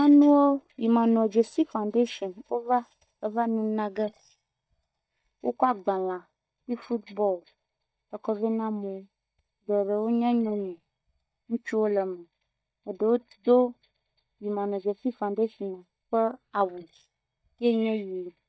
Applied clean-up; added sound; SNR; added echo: neural mask model DeepFilterNet 3.